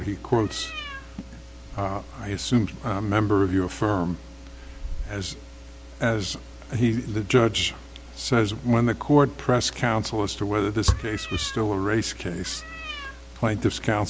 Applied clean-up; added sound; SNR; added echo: none; Cat; 14 dB; none.